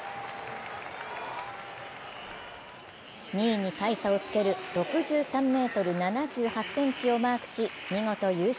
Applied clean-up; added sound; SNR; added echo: none; none; none; none.